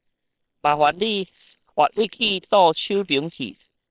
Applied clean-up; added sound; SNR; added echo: neural separator model SepFormer WHAM!.